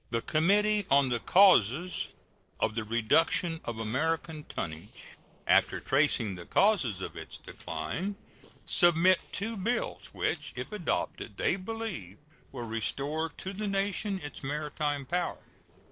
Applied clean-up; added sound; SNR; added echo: neural separator model SepFormer DNS4.